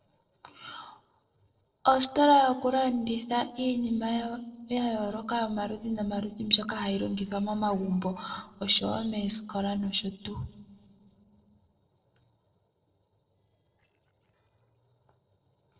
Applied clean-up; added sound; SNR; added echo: neural separator model SepFormer DNS4.